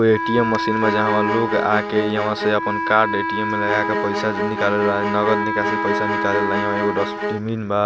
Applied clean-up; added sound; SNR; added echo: none; Wind instrument, woodwind instrument + Bowed string instrument; 2 dB; none.